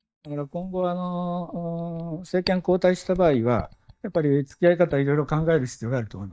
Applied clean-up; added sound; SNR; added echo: neural mask model DeepFilterNet 3.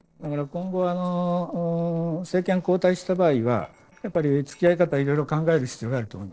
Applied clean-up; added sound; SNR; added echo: neural separator model SepFormer DNS4.